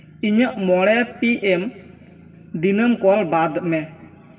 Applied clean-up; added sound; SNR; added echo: none; none; none; reverberation time 1.7 s.